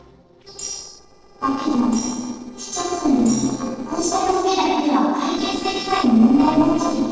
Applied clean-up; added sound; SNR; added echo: neural separator model SepFormer DNS4.